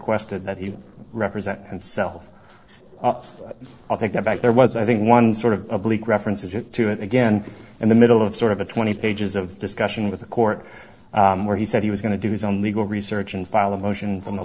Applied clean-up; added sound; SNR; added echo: neural separator model SepFormer DNS4.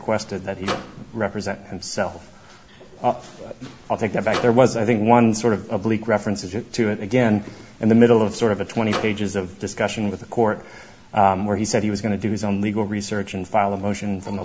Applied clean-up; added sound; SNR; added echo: none; Microwave oven; 11 dB; none.